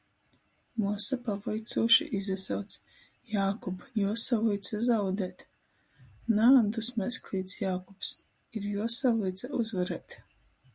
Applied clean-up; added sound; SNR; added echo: none; none; none; none.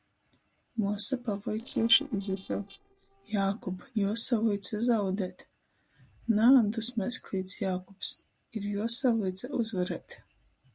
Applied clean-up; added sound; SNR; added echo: neural separator model SepFormer DNS4.